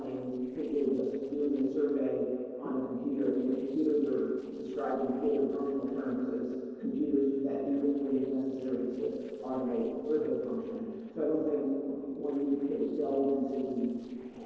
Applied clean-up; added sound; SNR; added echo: neural separator model SepFormer DNS4.